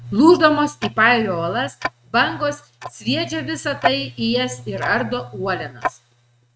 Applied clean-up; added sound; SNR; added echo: neural mask model RNNoise.